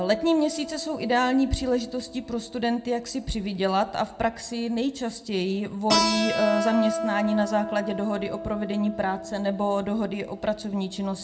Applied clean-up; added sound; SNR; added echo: none; Keyboard (musical); 7 dB; reverberation time 0.4 s.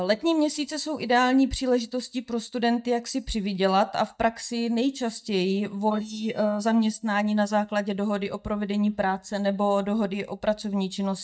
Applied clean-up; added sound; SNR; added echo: neural mask model DeepFilterNet 3.